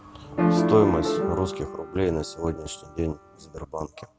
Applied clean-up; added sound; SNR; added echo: none; Piano; 0 dB; none.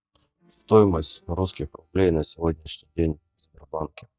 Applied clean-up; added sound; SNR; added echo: neural mask model DeepFilterNet 3.